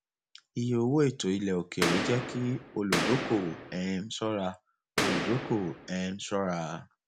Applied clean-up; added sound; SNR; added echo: none; Boom; 2 dB; none.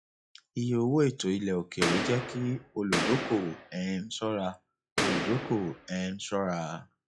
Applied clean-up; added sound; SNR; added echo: classical method log-MMSE.